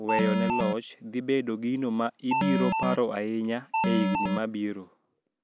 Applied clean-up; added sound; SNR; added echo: none; Alarm; -4 dB; none.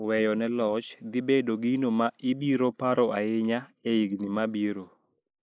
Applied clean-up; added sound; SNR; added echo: neural mask model Resemble Enhance denoiser.